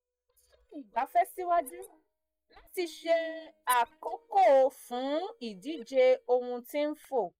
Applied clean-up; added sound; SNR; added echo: neural mask model DeepFilterNet 3.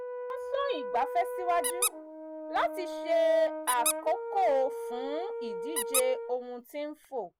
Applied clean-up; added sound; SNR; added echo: none; Squeak + Brass instrument; 4 dB; none.